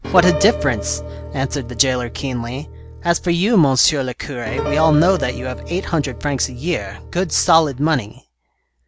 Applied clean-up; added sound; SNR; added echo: none; Piano; 9 dB; none.